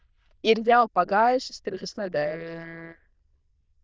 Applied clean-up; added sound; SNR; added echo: neural diffusion model UNIVERSE++.